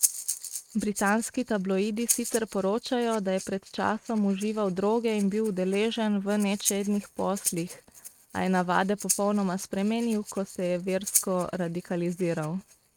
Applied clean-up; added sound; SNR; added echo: neural mask model RNNoise.